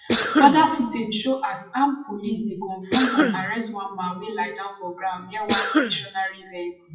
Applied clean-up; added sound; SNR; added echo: classical method WPE with log-MMSE.